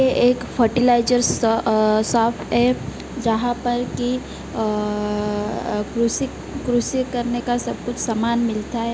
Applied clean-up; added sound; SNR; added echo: none; none; none; none.